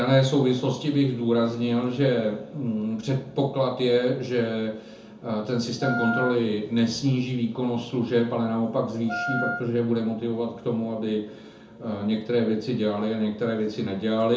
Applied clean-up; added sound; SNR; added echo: none; Wind instrument, woodwind instrument; 5 dB; reverberation time 0.6 s.